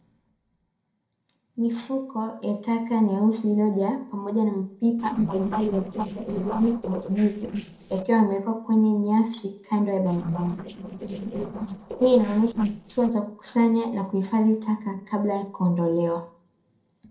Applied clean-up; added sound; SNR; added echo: neural separator model SepFormer DNS4.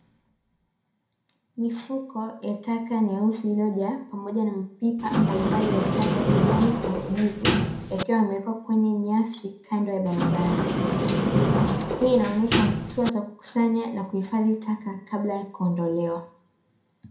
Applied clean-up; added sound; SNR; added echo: none; Sliding door; -3 dB; reverberation time 0.4 s.